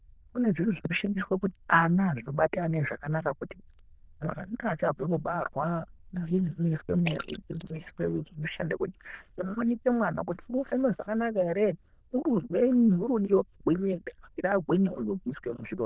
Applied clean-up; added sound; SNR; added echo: neural diffusion model UNIVERSE++.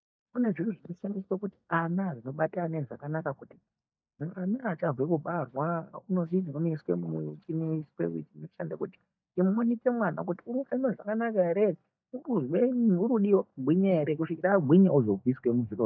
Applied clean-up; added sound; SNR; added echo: neural mask model DeepFilterNet 3.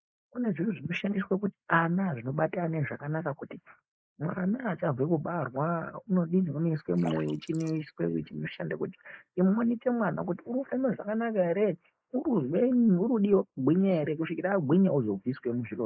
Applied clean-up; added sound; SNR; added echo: neural mask model Resemble Enhance denoiser.